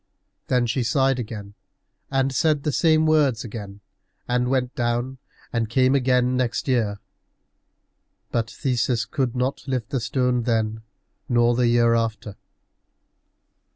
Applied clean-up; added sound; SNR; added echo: none; none; none; none.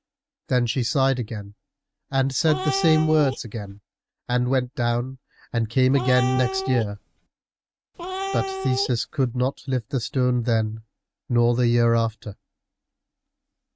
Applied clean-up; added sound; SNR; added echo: neural mask model RNNoise.